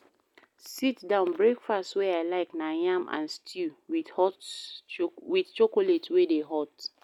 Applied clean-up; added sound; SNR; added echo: none; none; none; none.